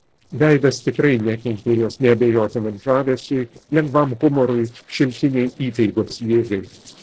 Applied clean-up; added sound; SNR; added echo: neural separator model SepFormer DNS4.